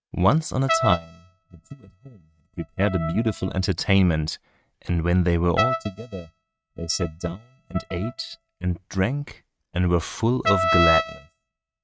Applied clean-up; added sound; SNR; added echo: neural mask model RNNoise.